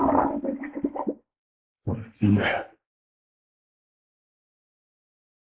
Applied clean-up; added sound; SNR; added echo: neural mask model Resemble Enhance denoiser.